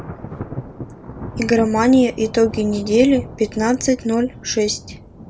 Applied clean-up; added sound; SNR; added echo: none; Thunder; 13 dB; none.